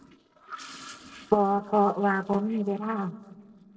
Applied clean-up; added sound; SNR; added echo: neural separator model SepFormer DNS4.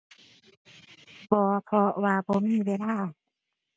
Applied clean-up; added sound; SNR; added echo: none; none; none; none.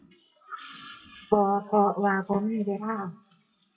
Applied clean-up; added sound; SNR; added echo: classical method WPE with log-MMSE.